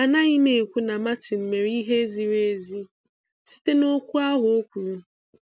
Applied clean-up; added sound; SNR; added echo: none; none; none; none.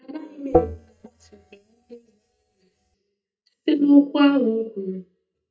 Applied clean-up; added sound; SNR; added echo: neural mask model DeepFilterNet 3.